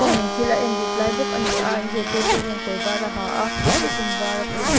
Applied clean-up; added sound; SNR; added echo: none; Zipper (clothing) + Domestic sounds, home sounds; -3 dB; none.